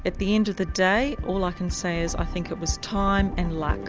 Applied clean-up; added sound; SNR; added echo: none; none; none; none.